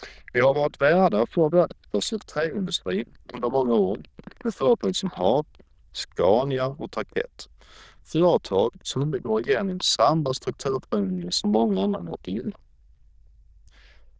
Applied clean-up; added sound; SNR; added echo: neural diffusion model UNIVERSE++.